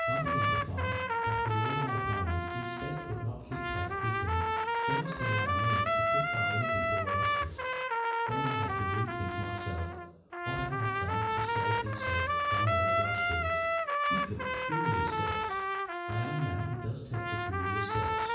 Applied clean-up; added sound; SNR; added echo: none; Trumpet; -4 dB; reverberation time 1.2 s.